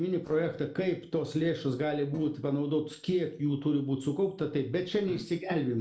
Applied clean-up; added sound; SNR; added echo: neural separator model SepFormer DNS4.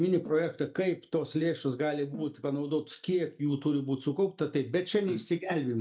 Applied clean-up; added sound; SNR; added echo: neural mask model DeepFilterNet 3.